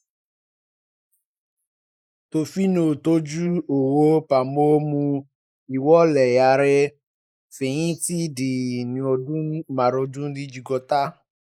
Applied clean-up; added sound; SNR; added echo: neural mask model Resemble Enhance denoiser.